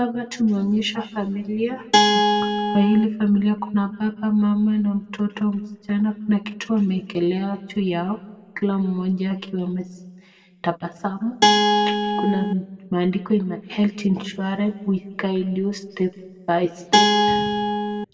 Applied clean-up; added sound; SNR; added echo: none; Guitar; -5 dB; reverberation time 1.1 s.